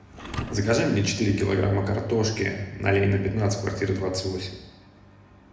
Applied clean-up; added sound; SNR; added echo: none; Thump, thud; 15 dB; reverberation time 0.9 s.